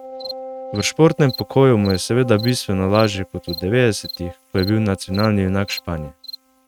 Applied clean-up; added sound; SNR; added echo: neural mask model RNNoise.